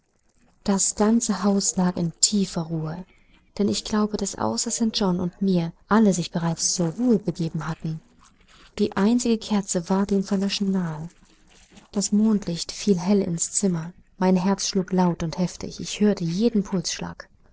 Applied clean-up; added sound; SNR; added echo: neural separator model SepFormer DNS4.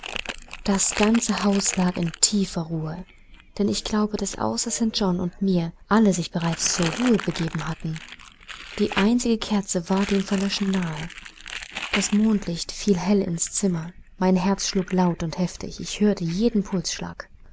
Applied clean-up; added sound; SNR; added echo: none; Crumpling, crinkling; 13 dB; none.